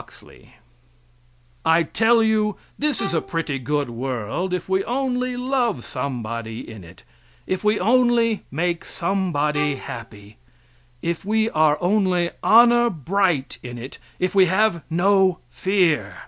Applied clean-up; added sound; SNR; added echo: none; Bowed string instrument; 17 dB; none.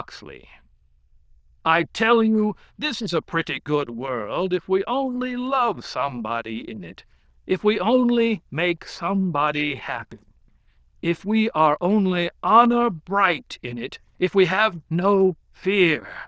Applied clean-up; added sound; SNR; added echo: neural diffusion model UNIVERSE++.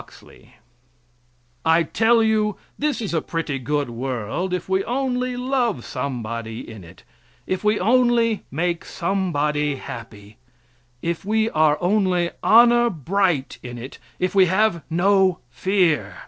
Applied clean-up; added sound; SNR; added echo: neural separator model SepFormer DNS4.